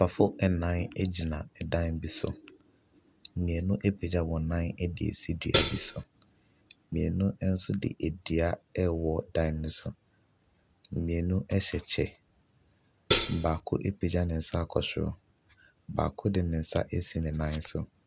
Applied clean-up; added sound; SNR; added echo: none; Hi-hat; -1 dB; none.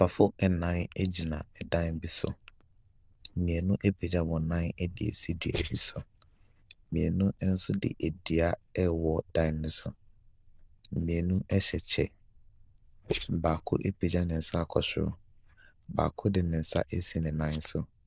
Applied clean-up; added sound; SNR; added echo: neural diffusion model UNIVERSE++.